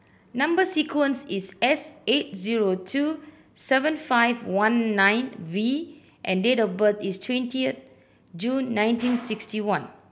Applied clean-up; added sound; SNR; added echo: none; none; none; none.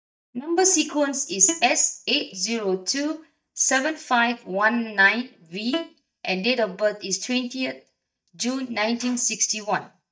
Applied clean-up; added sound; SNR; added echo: neural mask model DeepFilterNet 3.